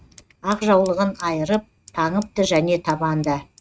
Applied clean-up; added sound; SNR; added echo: neural mask model RNNoise.